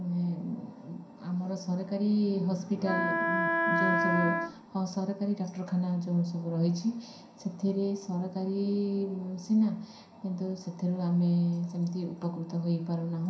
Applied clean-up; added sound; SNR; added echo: none; Wind instrument, woodwind instrument; -2 dB; reverberation time 0.5 s.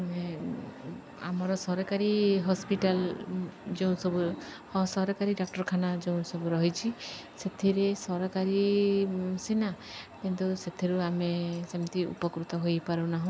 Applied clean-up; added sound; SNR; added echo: none; none; none; none.